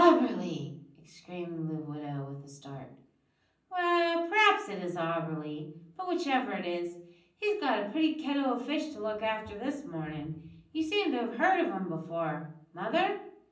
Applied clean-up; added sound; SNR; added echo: none; none; none; reverberation time 0.6 s.